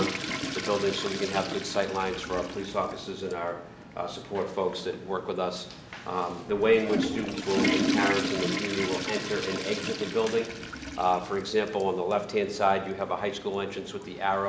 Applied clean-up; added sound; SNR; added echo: none; Toilet flush / Water; 5 dB; none.